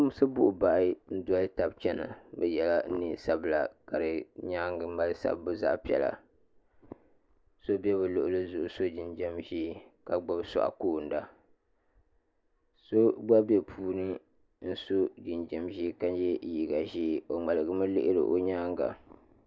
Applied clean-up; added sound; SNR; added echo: none; none; none; none.